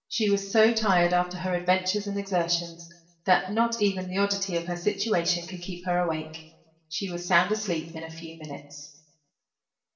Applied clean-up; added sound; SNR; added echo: none; none; none; reverberation time 0.8 s.